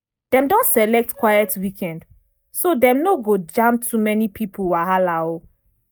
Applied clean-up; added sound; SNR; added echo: neural mask model DeepFilterNet 3.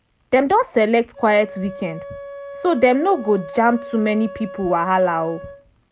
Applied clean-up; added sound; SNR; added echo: none; Wind instrument, woodwind instrument; 16 dB; none.